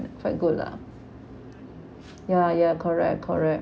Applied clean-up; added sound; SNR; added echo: none; none; none; none.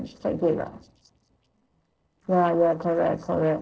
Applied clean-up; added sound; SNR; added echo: neural separator model SepFormer DNS4.